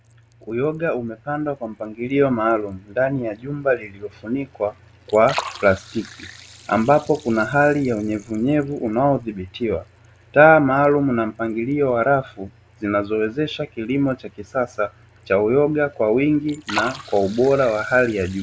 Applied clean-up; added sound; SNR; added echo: none; Liquid; 20 dB; none.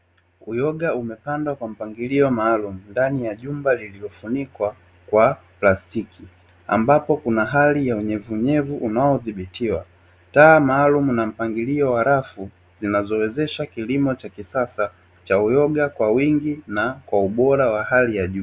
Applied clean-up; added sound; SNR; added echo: none; none; none; none.